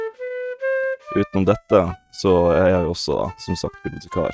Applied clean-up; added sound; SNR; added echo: neural mask model RNNoise.